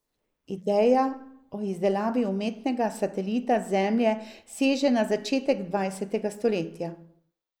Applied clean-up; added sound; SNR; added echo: neural mask model Resemble Enhance denoiser.